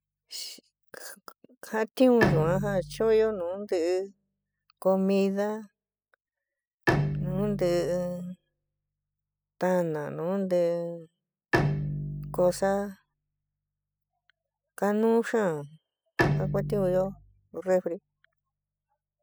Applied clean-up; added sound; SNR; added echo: classical method spectral subtraction.